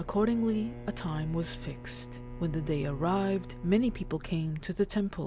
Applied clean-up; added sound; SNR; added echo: none; Bowed string instrument + Subway, metro, underground; 11 dB; none.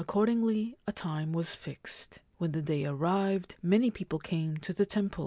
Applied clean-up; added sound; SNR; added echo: none; none; none; none.